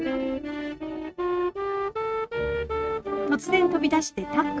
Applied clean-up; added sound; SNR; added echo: neural mask model RNNoise.